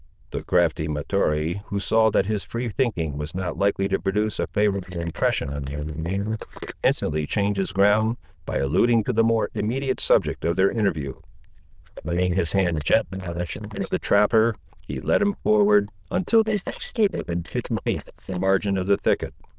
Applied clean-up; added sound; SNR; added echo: neural diffusion model UNIVERSE++.